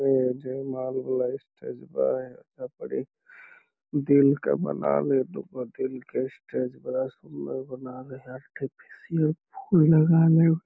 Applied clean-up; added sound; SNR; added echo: none; none; none; none.